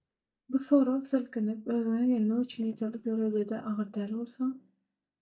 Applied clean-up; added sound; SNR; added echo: neural mask model DeepFilterNet 3.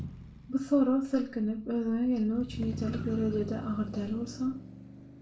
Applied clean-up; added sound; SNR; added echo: none; Motor vehicle (road); 11 dB; reverberation time 0.3 s.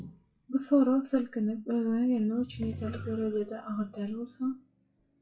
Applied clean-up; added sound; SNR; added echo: classical method WPE with log-MMSE.